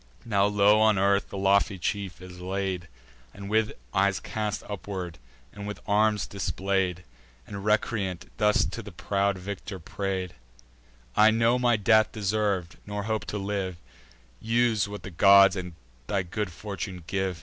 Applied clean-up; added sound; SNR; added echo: none; none; none; none.